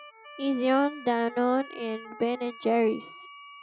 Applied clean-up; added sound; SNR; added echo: classical method Wiener filter.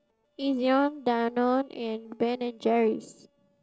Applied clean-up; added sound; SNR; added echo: neural separator model SepFormer DNS4.